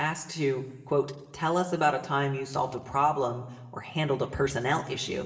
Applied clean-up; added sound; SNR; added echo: none; none; none; reverberation time 0.9 s.